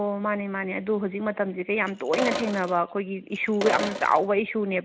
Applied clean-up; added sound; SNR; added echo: none; Sink (filling or washing); 6 dB; none.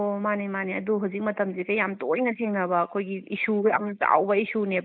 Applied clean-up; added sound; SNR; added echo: neural mask model Resemble Enhance denoiser.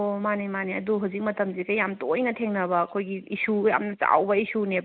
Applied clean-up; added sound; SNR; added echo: none; none; none; none.